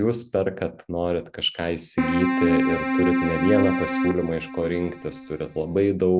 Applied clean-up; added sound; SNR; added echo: none; Keyboard (musical); -1 dB; none.